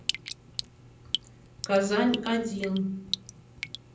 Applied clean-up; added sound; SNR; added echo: none; Drip; 8 dB; reverberation time 0.6 s.